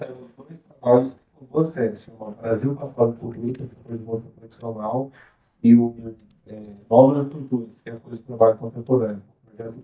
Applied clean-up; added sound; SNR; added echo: neural mask model DeepFilterNet 3.